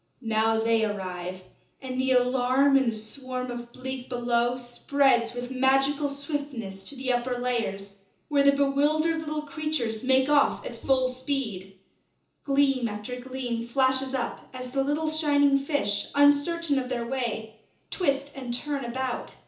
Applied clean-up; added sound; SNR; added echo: none; Bowed string instrument; 18 dB; reverberation time 0.7 s.